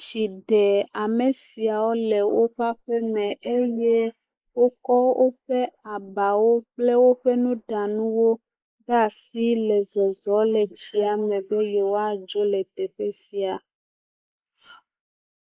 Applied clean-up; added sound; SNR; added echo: neural mask model Resemble Enhance denoiser.